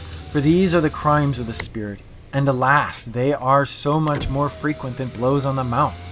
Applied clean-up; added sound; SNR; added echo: none; Motor vehicle (road); 15 dB; none.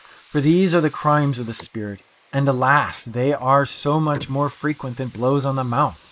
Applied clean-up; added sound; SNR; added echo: neural mask model Resemble Enhance denoiser.